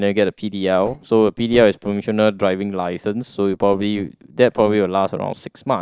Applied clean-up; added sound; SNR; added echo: neural separator model SepFormer DNS4.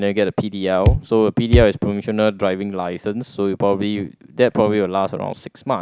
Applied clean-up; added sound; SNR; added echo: none; Bass drum; -2 dB; none.